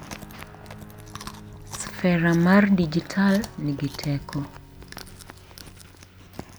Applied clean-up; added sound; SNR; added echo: none; Chewing, mastication + Guitar; 16 dB; none.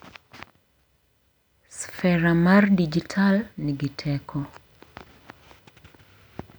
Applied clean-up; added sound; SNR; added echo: none; none; none; none.